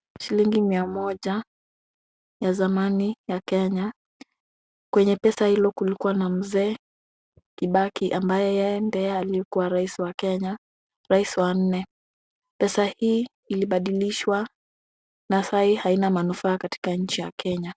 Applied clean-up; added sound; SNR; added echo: none; none; none; none.